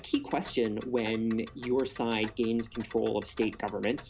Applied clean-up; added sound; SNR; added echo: none; Tick; 17 dB; reverberation time 0.3 s.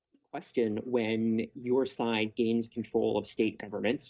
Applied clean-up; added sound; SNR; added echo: neural mask model DeepFilterNet 3.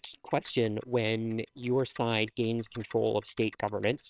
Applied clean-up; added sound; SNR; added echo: neural separator model SepFormer WHAMR!.